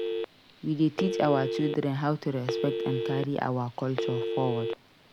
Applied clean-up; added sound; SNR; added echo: none; Telephone; 3 dB; none.